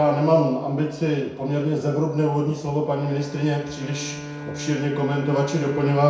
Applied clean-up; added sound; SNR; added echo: none; Bowed string instrument; 12 dB; reverberation time 0.6 s.